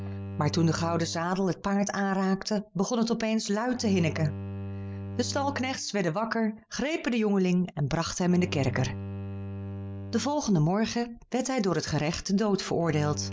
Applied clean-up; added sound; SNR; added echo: none; Bowed string instrument; 12 dB; none.